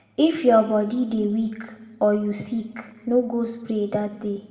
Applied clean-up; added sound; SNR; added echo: none; none; none; reverberation time 1.0 s.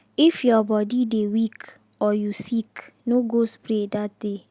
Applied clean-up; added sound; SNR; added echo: none; none; none; none.